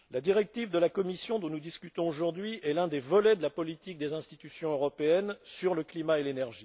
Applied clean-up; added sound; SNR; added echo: none; none; none; none.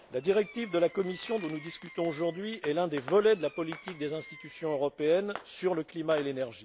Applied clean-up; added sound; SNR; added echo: none; Fireworks; 18 dB; none.